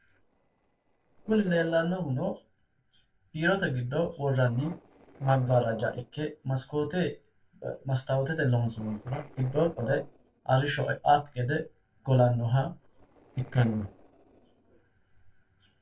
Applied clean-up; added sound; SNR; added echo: neural separator model SepFormer DNS4.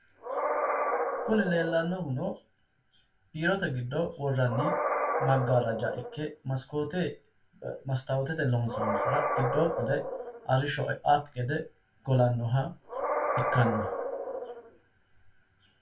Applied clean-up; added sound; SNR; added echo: none; Animal; 4 dB; reverberation time 0.2 s.